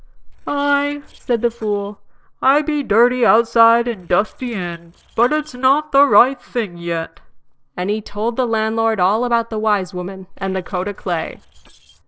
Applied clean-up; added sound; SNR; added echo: neural separator model SepFormer DNS4.